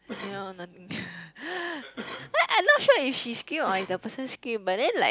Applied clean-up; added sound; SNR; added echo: none; Cough; 18 dB; none.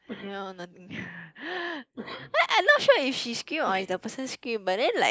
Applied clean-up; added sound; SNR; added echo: neural mask model Resemble Enhance denoiser.